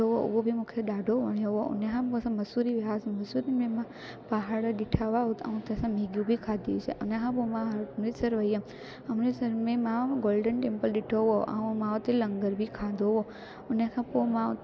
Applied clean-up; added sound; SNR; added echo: none; none; none; none.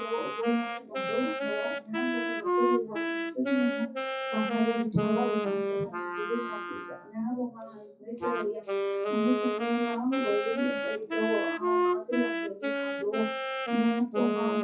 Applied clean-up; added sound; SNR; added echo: classical method WPE with log-MMSE.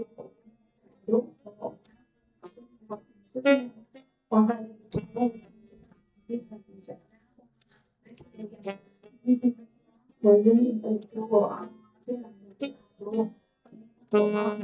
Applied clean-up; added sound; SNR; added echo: neural mask model DeepFilterNet 3.